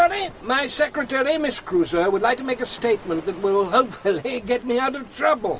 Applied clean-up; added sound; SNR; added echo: none; none; none; none.